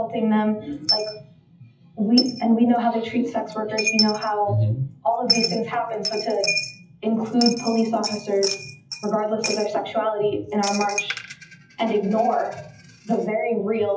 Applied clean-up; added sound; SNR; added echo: classical method WPE with log-MMSE.